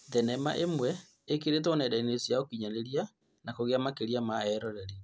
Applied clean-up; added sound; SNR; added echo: none; none; none; none.